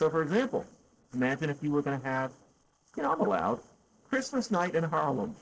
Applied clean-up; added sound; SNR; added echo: neural separator model SepFormer DNS4.